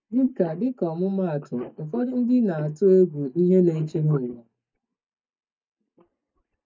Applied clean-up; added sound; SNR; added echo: neural mask model DeepFilterNet 3.